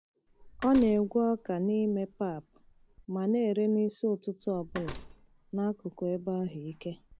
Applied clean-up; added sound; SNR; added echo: none; Slam; 18 dB; none.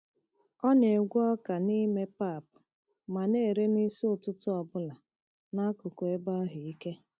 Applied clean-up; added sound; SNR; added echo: none; none; none; none.